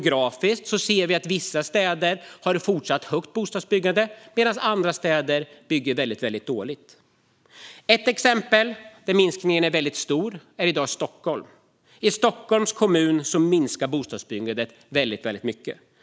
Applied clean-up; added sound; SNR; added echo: none; none; none; none.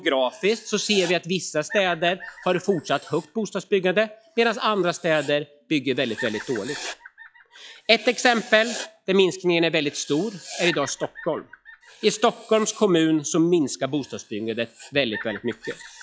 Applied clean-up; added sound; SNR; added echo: classical method log-MMSE.